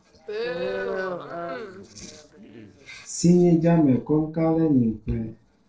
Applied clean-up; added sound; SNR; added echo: neural separator model SepFormer DNS4.